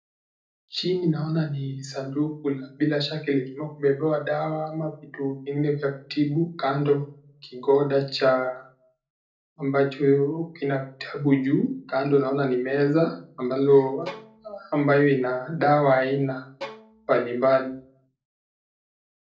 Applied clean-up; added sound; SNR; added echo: neural separator model SepFormer DNS4.